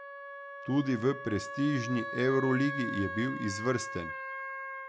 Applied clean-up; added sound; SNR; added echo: none; Wind instrument, woodwind instrument; 7 dB; none.